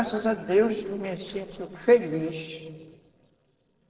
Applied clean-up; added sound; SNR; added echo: neural separator model SepFormer DNS4.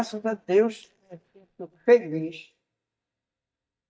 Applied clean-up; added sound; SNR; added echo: neural mask model DeepFilterNet 3.